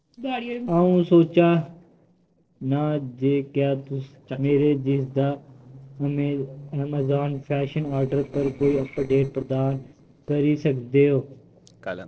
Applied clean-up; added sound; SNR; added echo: neural separator model SepFormer DNS4.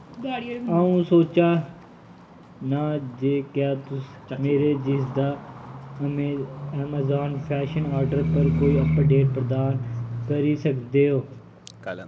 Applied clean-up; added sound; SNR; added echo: none; Livestock, farm animals, working animals; 5 dB; reverberation time 0.7 s.